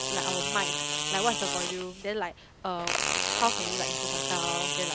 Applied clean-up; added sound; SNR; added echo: none; Fart; -3 dB; none.